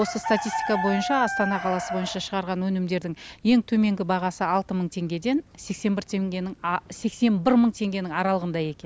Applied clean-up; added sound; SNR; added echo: none; Chicken, rooster; 11 dB; none.